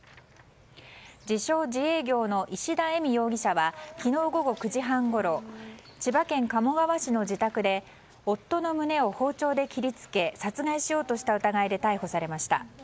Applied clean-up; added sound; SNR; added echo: none; none; none; none.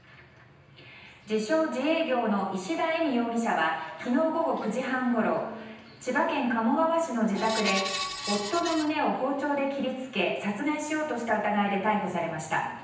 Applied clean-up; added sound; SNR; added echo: none; Screech; 6 dB; reverberation time 0.9 s.